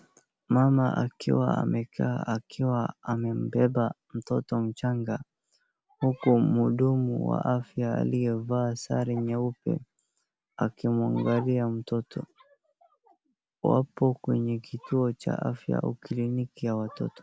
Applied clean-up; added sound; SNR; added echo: none; none; none; none.